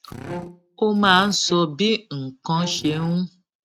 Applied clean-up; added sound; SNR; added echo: neural mask model RNNoise.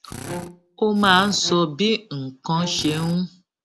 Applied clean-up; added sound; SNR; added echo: none; Drill + Bowed string instrument; 13 dB; none.